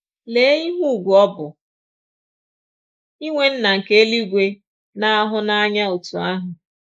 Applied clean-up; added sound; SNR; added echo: neural mask model Resemble Enhance denoiser.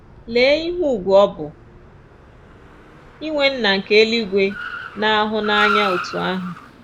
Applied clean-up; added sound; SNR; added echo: none; Car; 10 dB; none.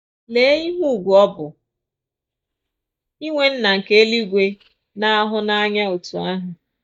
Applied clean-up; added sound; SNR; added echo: neural mask model DeepFilterNet 3.